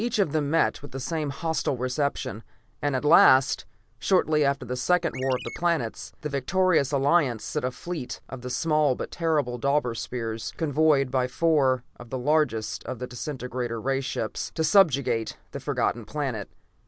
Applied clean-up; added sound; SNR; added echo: none; Chirp, tweet; 12 dB; none.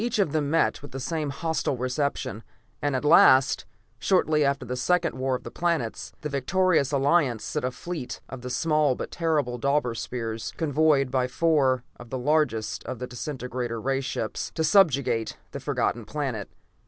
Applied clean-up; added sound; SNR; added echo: none; none; none; none.